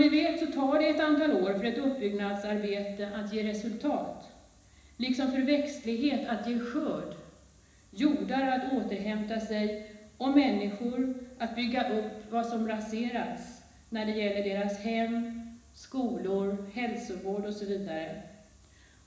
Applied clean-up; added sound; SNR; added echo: none; none; none; reverberation time 1.0 s.